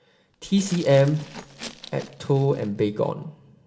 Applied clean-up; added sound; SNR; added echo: none; Glass; 19 dB; reverberation time 0.7 s.